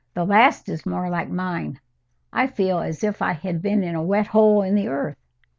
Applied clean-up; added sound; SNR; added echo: none; none; none; none.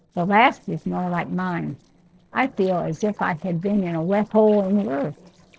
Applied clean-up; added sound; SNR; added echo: neural separator model SepFormer DNS4.